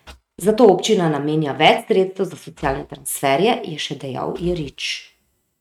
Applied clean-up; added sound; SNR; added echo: neural mask model RNNoise.